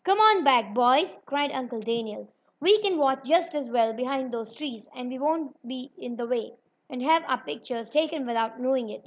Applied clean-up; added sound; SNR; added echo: none; none; none; none.